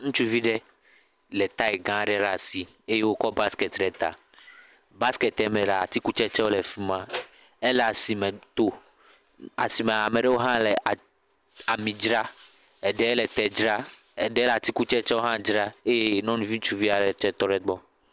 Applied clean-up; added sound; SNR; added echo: none; none; none; none.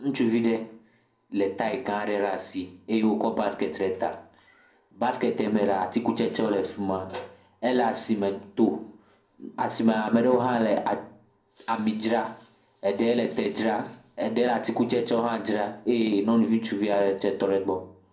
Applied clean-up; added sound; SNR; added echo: none; none; none; reverberation time 0.6 s.